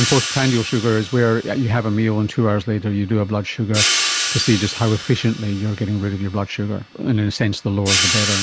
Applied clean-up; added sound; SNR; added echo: none; Hi-hat; 6 dB; none.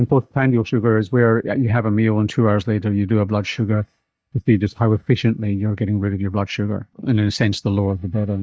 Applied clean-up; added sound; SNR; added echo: neural mask model DeepFilterNet 3.